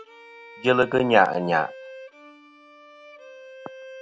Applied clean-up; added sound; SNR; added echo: none; Bowed string instrument; 19 dB; none.